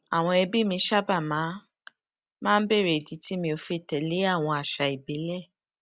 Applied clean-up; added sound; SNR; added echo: none; none; none; none.